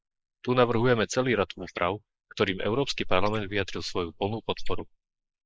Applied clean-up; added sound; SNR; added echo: neural mask model Resemble Enhance denoiser.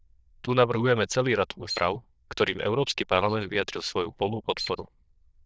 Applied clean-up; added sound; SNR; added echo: neural diffusion model UNIVERSE++.